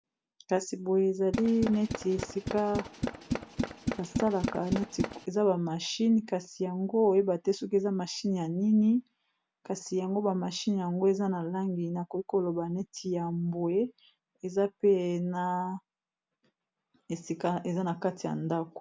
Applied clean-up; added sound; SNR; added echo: none; Tools; 5 dB; none.